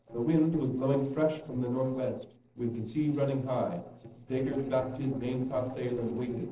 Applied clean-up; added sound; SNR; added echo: neural separator model SepFormer DNS4.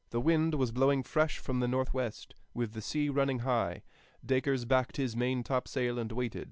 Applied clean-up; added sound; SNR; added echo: none; none; none; none.